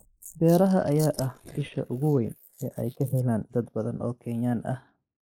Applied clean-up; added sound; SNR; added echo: neural mask model Resemble Enhance denoiser.